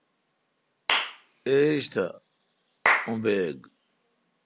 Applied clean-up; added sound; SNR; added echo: none; Clapping / Chirp, tweet; 2 dB; none.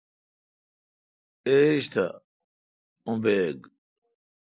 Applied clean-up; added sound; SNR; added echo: none; none; none; none.